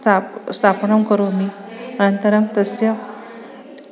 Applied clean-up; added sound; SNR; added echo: none; none; none; none.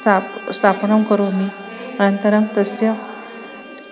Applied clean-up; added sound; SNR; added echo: none; Bowed string instrument; 19 dB; none.